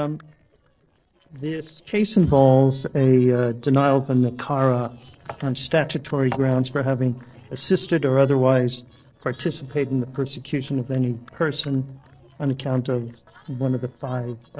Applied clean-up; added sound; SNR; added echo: neural separator model SepFormer DNS4.